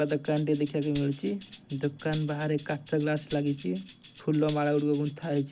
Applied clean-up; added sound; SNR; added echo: none; Tambourine; 6 dB; none.